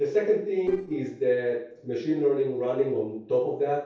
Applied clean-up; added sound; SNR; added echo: neural separator model SepFormer DNS4.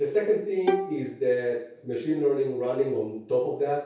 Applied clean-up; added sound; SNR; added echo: none; Bowed string instrument; 7 dB; reverberation time 0.6 s.